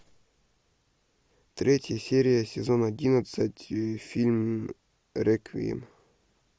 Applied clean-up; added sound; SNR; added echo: none; none; none; none.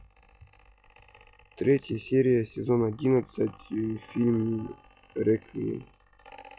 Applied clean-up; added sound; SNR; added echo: classical method log-MMSE.